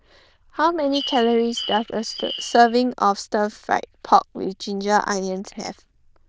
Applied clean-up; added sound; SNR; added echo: neural diffusion model UNIVERSE++.